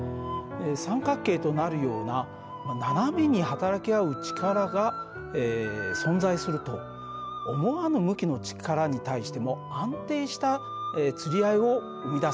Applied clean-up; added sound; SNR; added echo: none; none; none; none.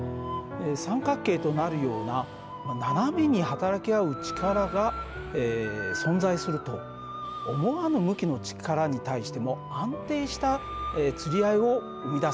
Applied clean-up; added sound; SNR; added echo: none; Mechanisms; 20 dB; none.